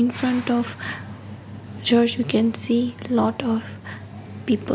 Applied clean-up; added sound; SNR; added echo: none; none; none; none.